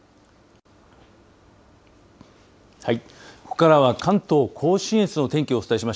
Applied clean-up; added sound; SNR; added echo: none; none; none; none.